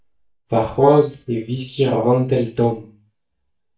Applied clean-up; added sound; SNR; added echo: neural mask model DeepFilterNet 3.